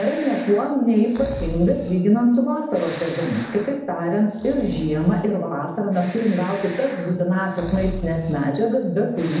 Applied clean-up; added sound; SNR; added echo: none; Breathing; 15 dB; reverberation time 0.8 s.